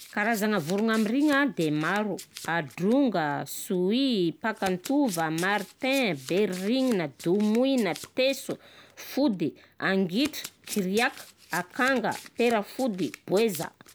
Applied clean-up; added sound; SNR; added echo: none; Domestic sounds, home sounds; 19 dB; none.